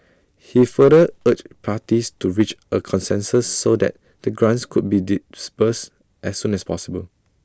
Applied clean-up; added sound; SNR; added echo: none; none; none; none.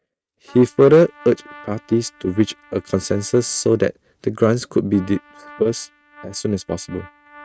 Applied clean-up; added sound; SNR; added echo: neural mask model RNNoise.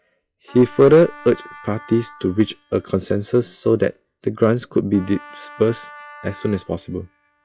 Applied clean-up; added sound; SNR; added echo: classical method log-MMSE.